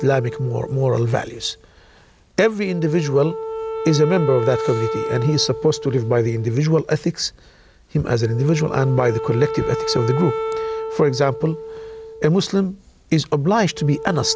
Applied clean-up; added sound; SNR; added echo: none; Wind instrument, woodwind instrument; 9 dB; none.